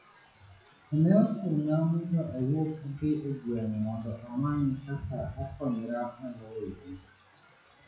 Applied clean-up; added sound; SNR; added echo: classical method WPE with log-MMSE.